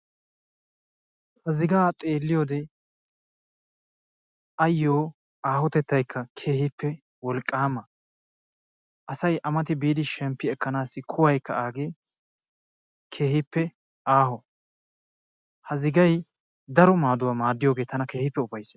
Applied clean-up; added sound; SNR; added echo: none; none; none; none.